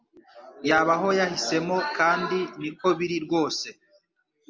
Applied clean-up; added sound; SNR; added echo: none; none; none; none.